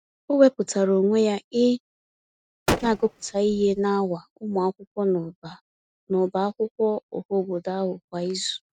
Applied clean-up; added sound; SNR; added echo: neural mask model RNNoise.